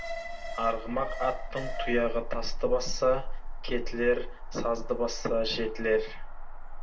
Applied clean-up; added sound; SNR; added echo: none; Alarm; 2 dB; reverberation time 0.2 s.